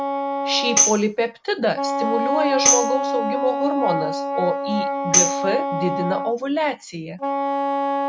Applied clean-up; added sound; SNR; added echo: none; Wind instrument, woodwind instrument + Tambourine; -2 dB; none.